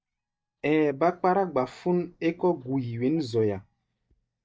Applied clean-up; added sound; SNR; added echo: neural mask model DeepFilterNet 3.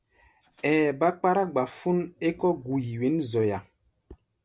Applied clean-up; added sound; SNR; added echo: none; none; none; none.